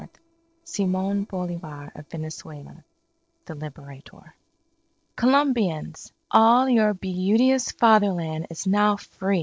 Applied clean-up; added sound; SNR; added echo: neural separator model SepFormer DNS4.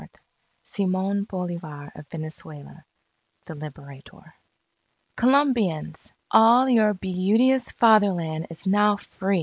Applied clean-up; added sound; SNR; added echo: neural mask model Resemble Enhance denoiser.